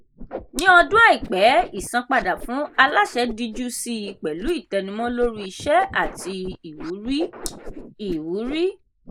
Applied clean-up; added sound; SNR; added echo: neural mask model Resemble Enhance denoiser.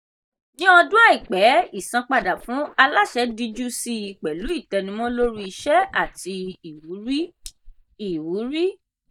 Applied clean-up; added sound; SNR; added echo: neural mask model DeepFilterNet 3.